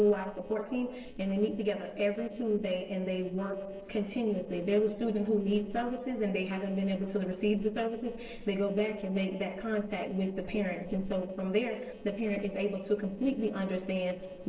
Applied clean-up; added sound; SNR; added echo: neural separator model SepFormer DNS4.